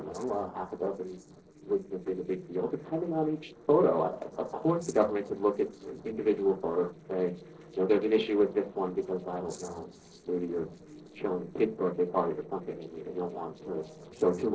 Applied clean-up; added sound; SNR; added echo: neural separator model SepFormer DNS4.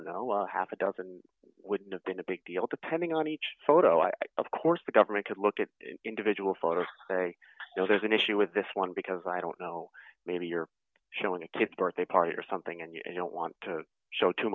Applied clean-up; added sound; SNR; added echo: none; none; none; none.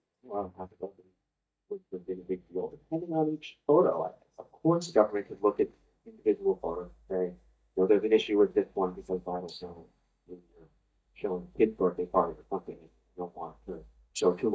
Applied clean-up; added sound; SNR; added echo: neural mask model DeepFilterNet 3.